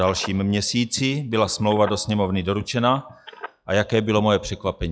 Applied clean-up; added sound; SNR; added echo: classical method log-MMSE.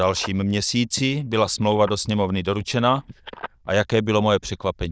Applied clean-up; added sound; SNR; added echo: neural diffusion model UNIVERSE++.